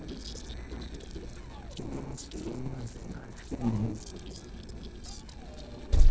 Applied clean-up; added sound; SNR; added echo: neural separator model SepFormer DNS4.